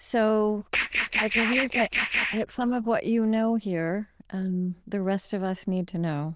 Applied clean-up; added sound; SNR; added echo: neural diffusion model UNIVERSE++.